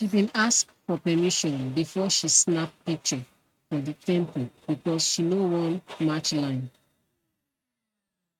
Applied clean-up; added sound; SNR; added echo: neural mask model RNNoise.